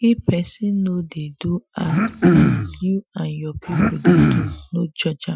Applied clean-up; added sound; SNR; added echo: classical method Wiener filter.